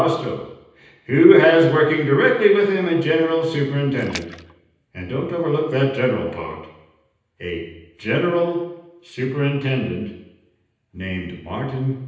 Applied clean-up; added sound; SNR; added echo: none; Splash, splatter; 16 dB; reverberation time 0.9 s.